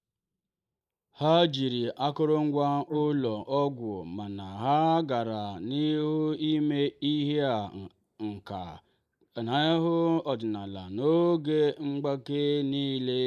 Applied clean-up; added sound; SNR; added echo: neural mask model Resemble Enhance denoiser.